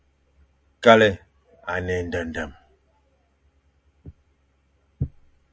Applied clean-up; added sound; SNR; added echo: none; none; none; none.